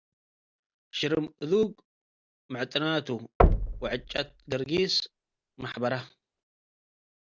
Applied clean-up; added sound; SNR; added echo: none; Knock; -3 dB; none.